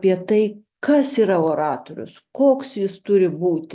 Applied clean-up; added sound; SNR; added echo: none; none; none; none.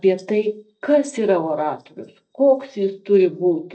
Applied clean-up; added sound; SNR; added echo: neural mask model DeepFilterNet 3.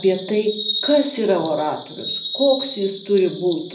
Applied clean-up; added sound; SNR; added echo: none; Bird vocalization, bird call, bird song; 6 dB; reverberation time 0.5 s.